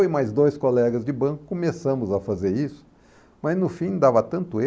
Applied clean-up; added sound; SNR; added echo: none; none; none; none.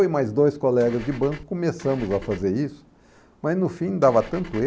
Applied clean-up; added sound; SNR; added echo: none; Engine / Car; 16 dB; none.